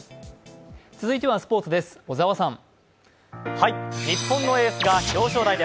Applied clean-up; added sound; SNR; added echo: none; none; none; none.